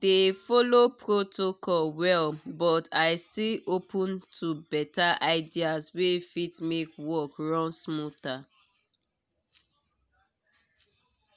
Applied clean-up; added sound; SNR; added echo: none; none; none; none.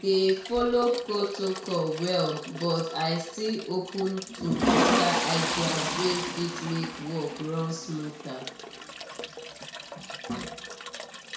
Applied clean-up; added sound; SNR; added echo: none; Toilet flush; 3 dB; reverberation time 0.6 s.